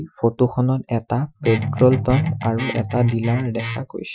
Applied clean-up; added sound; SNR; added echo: classical method Wiener filter.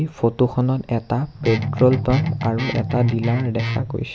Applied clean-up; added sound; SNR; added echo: none; Guitar; 4 dB; none.